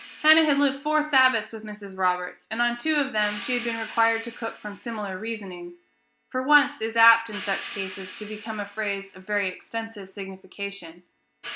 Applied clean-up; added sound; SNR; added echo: none; Hi-hat; 16 dB; none.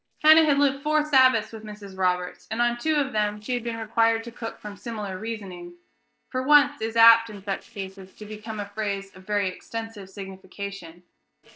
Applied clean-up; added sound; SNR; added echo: neural separator model SepFormer DNS4.